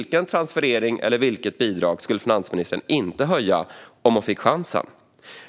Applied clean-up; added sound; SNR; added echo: none; none; none; none.